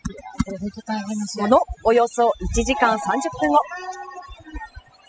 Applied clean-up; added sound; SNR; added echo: classical method spectral subtraction.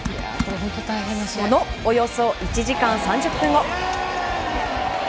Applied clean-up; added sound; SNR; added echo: none; Computer keyboard; 12 dB; none.